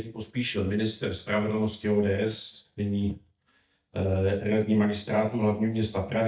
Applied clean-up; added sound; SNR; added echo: neural mask model DeepFilterNet 3.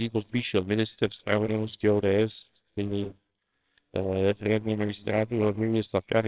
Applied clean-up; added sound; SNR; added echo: neural separator model SepFormer WHAMR!.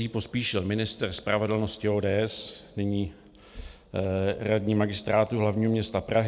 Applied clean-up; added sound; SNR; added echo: none; none; none; none.